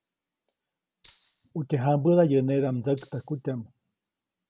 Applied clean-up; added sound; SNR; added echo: none; Rattle (instrument); 12 dB; none.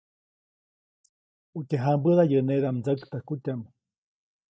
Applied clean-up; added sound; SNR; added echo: neural mask model DeepFilterNet 3.